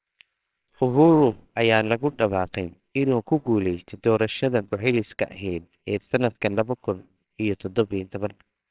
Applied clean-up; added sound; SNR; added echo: neural separator model SepFormer WHAMR!.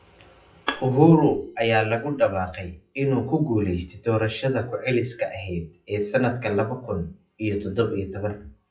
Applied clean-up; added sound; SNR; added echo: classical method WPE with log-MMSE.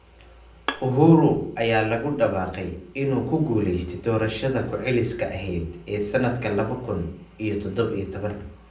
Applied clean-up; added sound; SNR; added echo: none; Bowed string instrument; 14 dB; reverberation time 0.6 s.